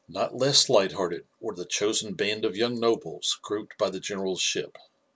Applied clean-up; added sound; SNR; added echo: none; none; none; none.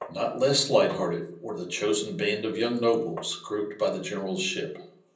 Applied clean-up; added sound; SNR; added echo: none; Tap; 16 dB; reverberation time 0.6 s.